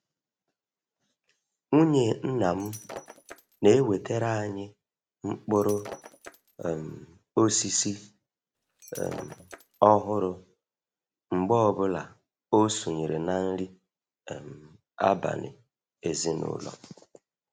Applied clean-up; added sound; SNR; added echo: none; Shatter; 19 dB; none.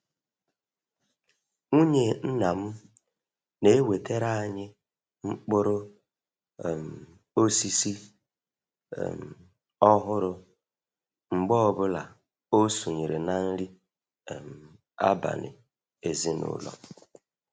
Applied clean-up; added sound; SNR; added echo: none; none; none; none.